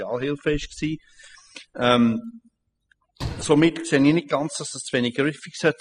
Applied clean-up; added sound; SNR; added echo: classical method spectral subtraction.